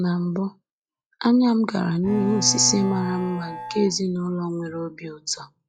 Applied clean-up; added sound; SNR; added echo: classical method log-MMSE.